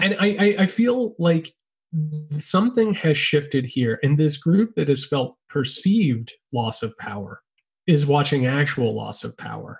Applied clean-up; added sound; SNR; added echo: none; none; none; none.